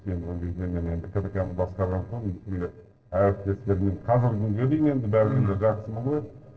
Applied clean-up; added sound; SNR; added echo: neural separator model SepFormer DNS4.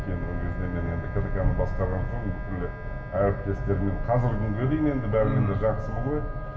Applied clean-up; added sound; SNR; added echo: none; Wind instrument, woodwind instrument; 17 dB; reverberation time 0.8 s.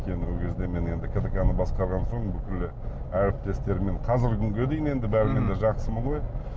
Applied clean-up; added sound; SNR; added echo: none; none; none; none.